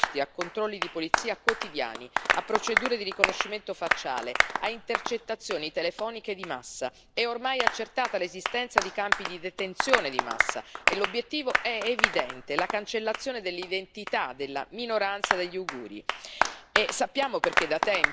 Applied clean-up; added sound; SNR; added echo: none; Applause; 0 dB; none.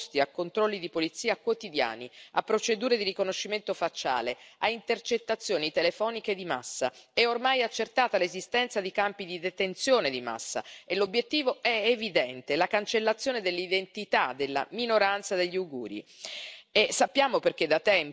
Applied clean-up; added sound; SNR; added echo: none; none; none; none.